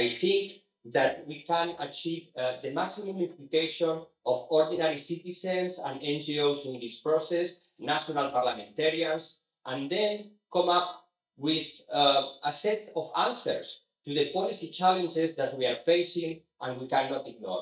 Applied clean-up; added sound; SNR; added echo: neural mask model DeepFilterNet 3.